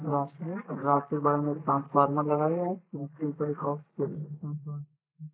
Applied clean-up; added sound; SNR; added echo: neural mask model Resemble Enhance denoiser.